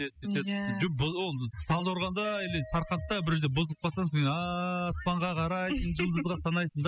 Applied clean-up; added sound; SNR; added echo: classical method spectral subtraction.